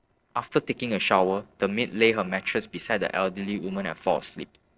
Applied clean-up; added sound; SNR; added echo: neural separator model SepFormer DNS4.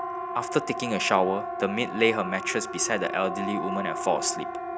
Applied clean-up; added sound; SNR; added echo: none; Siren; 5 dB; none.